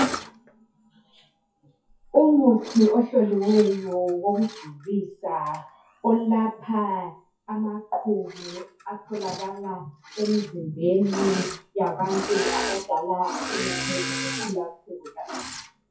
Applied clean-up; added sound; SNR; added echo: classical method WPE with log-MMSE.